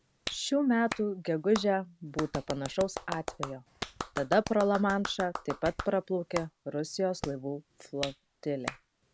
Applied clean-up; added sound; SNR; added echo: none; Clapping; 10 dB; none.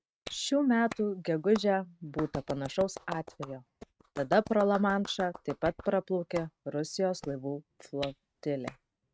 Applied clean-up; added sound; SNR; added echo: neural mask model RNNoise.